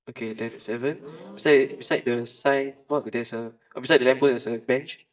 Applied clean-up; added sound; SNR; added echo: neural mask model DeepFilterNet 3.